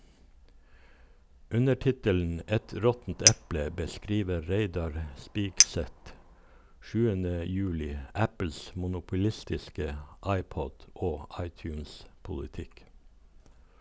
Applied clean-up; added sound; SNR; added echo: none; Chink, clink; 0 dB; none.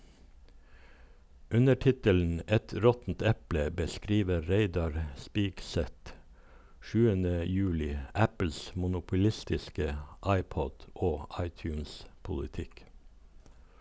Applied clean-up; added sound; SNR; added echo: none; none; none; none.